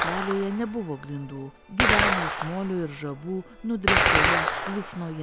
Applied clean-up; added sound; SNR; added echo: none; Gunshot, gunfire; -4 dB; none.